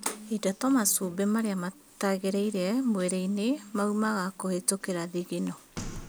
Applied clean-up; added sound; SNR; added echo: none; Water tap, faucet; 18 dB; none.